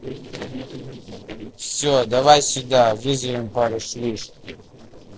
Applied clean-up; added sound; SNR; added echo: neural separator model SepFormer DNS4.